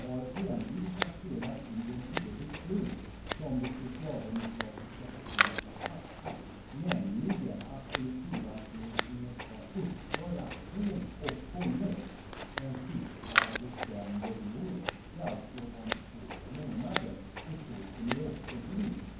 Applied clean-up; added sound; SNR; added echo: none; Scissors; -1 dB; reverberation time 0.9 s.